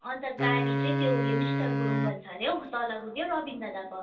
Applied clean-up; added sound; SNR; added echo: none; Wind instrument, woodwind instrument; -3 dB; reverberation time 0.2 s.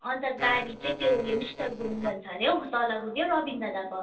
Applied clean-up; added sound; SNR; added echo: neural separator model SepFormer DNS4.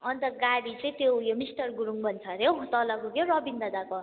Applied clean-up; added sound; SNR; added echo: none; none; none; none.